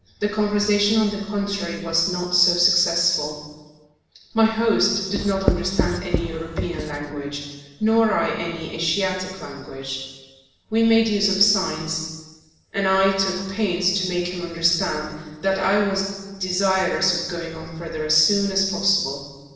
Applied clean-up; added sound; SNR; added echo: none; Writing; 2 dB; reverberation time 1.0 s.